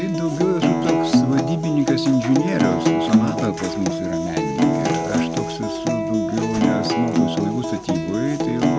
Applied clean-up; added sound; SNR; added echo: none; Acoustic guitar; -3 dB; none.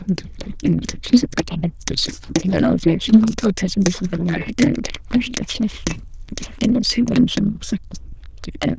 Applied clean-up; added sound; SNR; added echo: neural diffusion model UNIVERSE++.